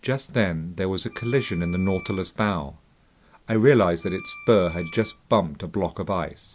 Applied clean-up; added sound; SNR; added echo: none; Wind instrument, woodwind instrument; 18 dB; none.